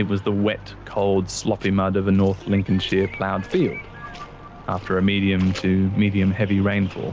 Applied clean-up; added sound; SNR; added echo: none; none; none; none.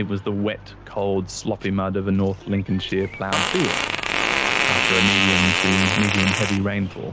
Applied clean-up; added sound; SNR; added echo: none; Fart; -2 dB; none.